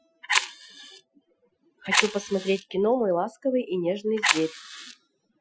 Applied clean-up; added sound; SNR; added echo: classical method Wiener filter.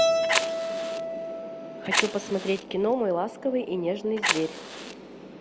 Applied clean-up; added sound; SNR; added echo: none; Fire + Keyboard (musical); 0 dB; none.